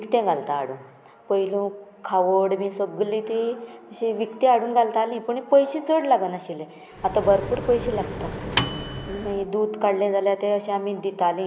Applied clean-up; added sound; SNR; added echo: none; Microwave oven; 6 dB; none.